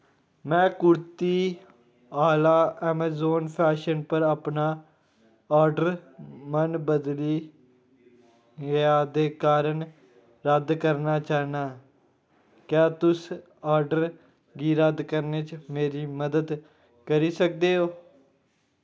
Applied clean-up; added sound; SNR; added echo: none; none; none; none.